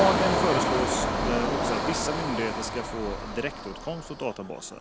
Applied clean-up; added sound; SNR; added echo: none; Engine; -2 dB; none.